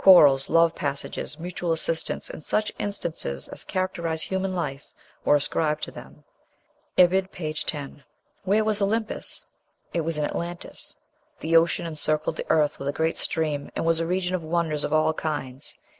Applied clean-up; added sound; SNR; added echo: none; none; none; none.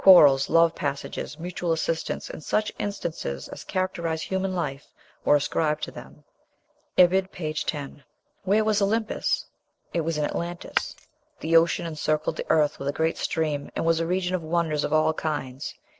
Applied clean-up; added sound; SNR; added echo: neural separator model SepFormer DNS4.